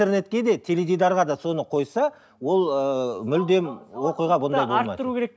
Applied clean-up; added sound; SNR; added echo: none; none; none; none.